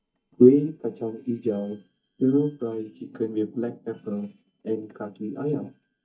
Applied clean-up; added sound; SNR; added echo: neural mask model DeepFilterNet 3.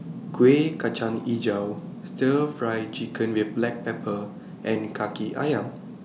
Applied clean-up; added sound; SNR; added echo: none; none; none; none.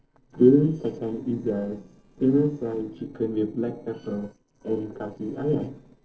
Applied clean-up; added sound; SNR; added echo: neural separator model SepFormer DNS4.